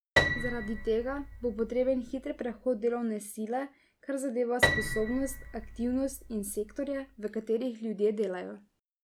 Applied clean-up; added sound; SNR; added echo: none; Piano; 2 dB; none.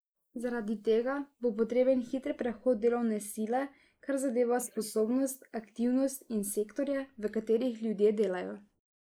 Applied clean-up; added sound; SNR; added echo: neural mask model Resemble Enhance denoiser.